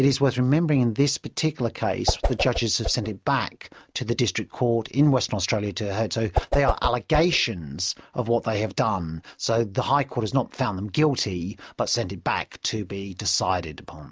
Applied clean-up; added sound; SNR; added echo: neural mask model RNNoise.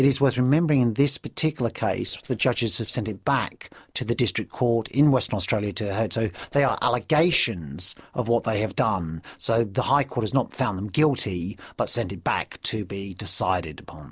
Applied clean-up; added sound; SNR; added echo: neural separator model SepFormer DNS4.